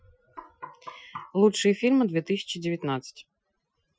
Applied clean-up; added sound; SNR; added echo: classical method Wiener filter.